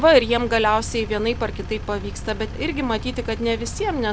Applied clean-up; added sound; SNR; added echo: none; Engine; 10 dB; none.